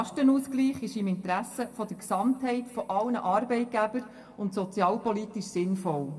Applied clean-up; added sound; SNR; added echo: none; none; none; reverberation time 1.7 s.